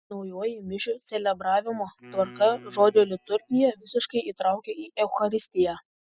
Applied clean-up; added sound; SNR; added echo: classical method spectral subtraction.